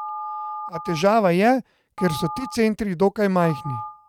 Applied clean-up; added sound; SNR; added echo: neural mask model RNNoise.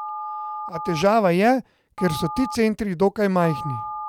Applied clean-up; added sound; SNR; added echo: none; Telephone; 11 dB; none.